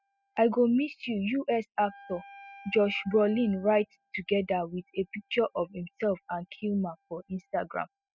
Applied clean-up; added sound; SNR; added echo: classical method spectral subtraction.